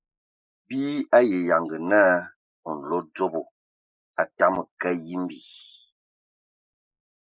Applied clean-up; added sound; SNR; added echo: neural mask model Resemble Enhance denoiser.